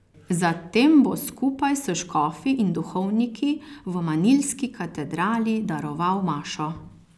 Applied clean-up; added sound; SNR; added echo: none; none; none; none.